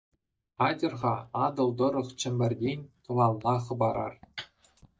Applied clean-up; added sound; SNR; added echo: neural mask model DeepFilterNet 3.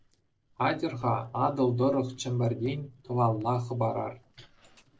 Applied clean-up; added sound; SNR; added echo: neural separator model SepFormer DNS4.